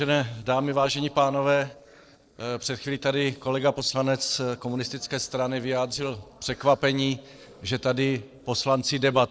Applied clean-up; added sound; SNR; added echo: neural separator model SepFormer DNS4.